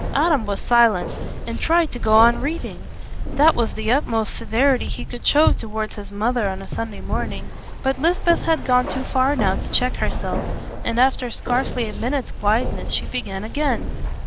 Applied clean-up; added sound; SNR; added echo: none; Keys jangling; 3 dB; none.